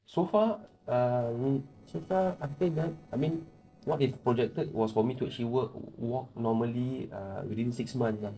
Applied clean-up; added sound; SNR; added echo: neural separator model SepFormer DNS4.